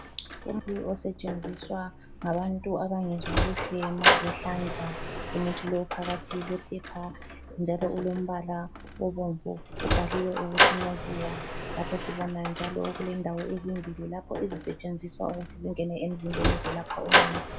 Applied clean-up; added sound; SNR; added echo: none; Sliding door; -2 dB; none.